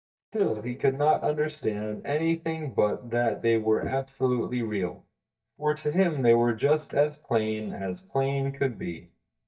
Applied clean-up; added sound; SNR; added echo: neural mask model DeepFilterNet 3.